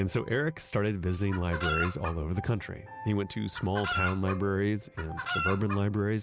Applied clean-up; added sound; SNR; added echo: none; Chicken, rooster; 5 dB; none.